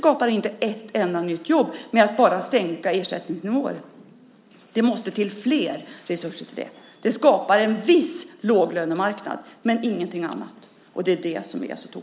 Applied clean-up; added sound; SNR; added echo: none; none; none; none.